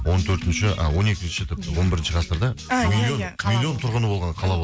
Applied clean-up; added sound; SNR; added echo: none; none; none; none.